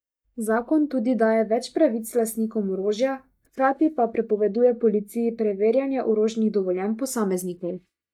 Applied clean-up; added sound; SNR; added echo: neural mask model DeepFilterNet 3.